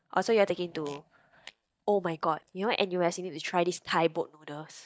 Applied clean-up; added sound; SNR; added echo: neural mask model DeepFilterNet 3.